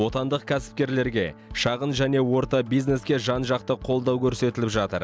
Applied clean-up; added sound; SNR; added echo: none; none; none; none.